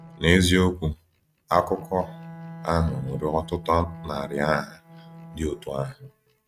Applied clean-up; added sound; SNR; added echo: neural mask model RNNoise.